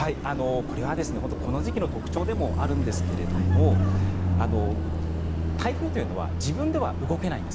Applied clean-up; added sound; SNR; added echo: none; Car passing by; -4 dB; none.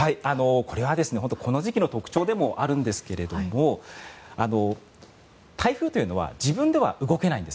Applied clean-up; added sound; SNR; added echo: none; none; none; none.